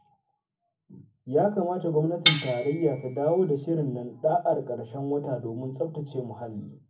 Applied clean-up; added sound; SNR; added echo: none; Cutlery, silverware; 1 dB; reverberation time 0.3 s.